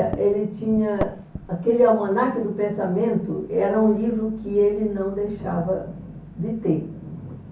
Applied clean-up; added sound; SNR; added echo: none; Microwave oven; 15 dB; reverberation time 0.6 s.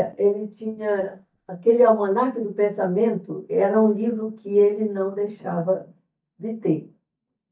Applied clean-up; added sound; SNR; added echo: neural mask model DeepFilterNet 3.